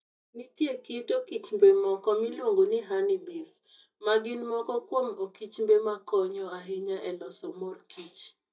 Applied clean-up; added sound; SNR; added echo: neural mask model DeepFilterNet 3.